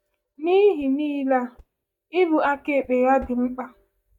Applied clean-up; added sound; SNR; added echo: neural mask model DeepFilterNet 3.